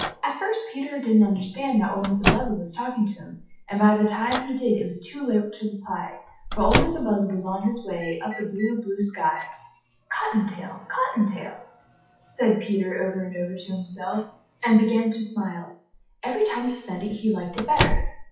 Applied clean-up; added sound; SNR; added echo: classical method WPE with log-MMSE.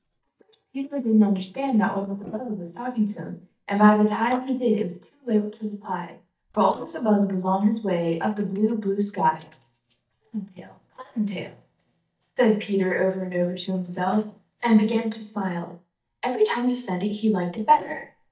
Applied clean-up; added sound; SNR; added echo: neural mask model DeepFilterNet 3.